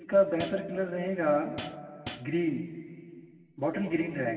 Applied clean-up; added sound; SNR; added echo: none; Hi-hat; 13 dB; reverberation time 2.4 s.